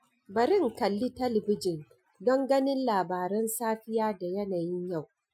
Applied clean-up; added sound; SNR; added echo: classical method Wiener filter.